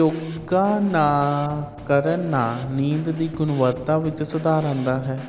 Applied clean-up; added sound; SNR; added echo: none; Snare drum / Drum kit; 17 dB; none.